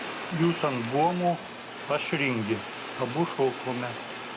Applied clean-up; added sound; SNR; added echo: none; Fire; 8 dB; none.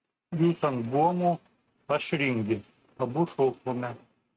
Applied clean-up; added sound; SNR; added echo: neural mask model RNNoise.